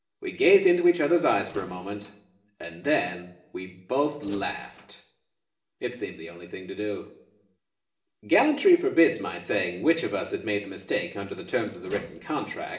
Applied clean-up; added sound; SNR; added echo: neural separator model SepFormer DNS4.